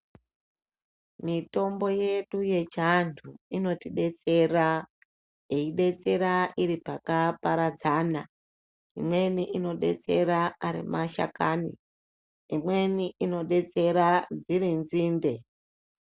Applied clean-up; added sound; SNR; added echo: none; none; none; none.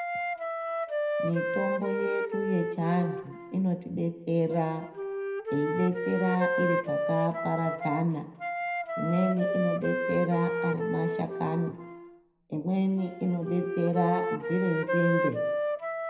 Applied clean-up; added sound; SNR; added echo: none; Wind instrument, woodwind instrument; 2 dB; reverberation time 0.7 s.